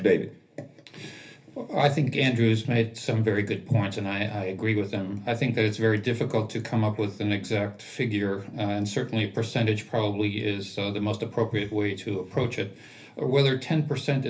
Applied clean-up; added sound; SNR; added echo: none; none; none; reverberation time 0.3 s.